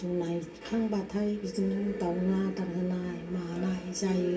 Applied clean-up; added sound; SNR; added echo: none; none; none; reverberation time 0.2 s.